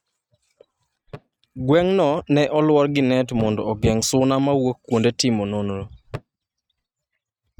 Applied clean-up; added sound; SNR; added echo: neural mask model RNNoise.